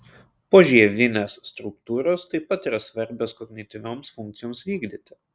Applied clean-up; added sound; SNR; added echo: none; none; none; none.